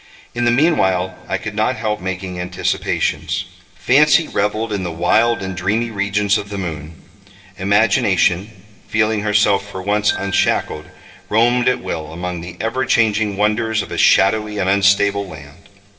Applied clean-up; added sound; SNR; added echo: none; Glockenspiel; 18 dB; reverberation time 1.4 s.